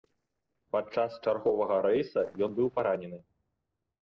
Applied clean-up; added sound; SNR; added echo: neural separator model SepFormer DNS4.